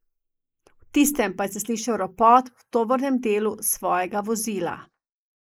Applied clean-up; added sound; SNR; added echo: neural mask model Resemble Enhance denoiser.